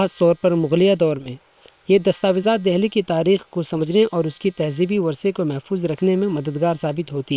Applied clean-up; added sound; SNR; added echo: neural separator model SepFormer WHAM!.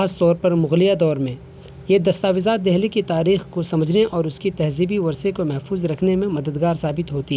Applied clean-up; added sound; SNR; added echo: none; none; none; none.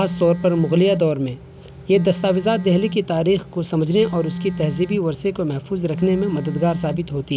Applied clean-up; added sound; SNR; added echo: none; Telephone; 10 dB; none.